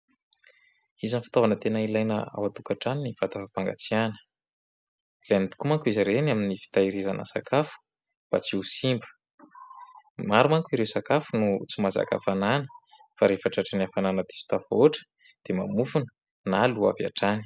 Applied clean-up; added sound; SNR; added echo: none; none; none; none.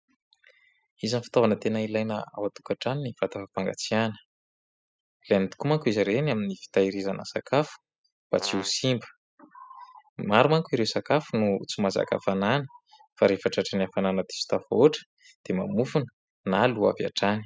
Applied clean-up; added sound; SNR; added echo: classical method spectral subtraction.